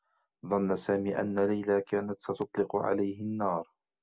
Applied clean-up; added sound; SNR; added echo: none; none; none; none.